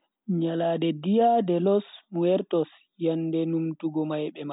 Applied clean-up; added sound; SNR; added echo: none; none; none; none.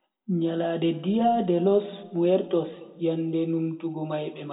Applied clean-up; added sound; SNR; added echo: none; none; none; reverberation time 1.1 s.